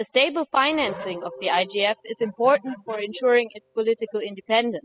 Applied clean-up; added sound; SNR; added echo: classical method spectral subtraction.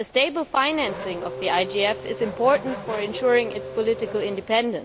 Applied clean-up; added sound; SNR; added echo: none; Race car, auto racing / Accelerating, revving, vroom; 11 dB; none.